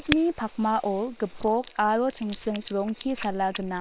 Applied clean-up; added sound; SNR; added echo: neural separator model SepFormer WHAM!.